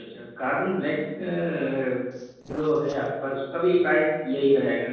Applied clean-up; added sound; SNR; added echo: neural separator model SepFormer DNS4.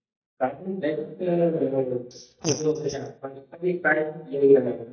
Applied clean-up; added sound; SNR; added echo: neural mask model DeepFilterNet 3.